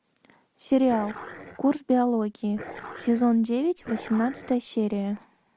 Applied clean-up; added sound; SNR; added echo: none; Dog; 15 dB; none.